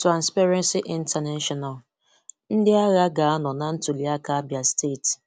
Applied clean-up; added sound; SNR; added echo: none; none; none; none.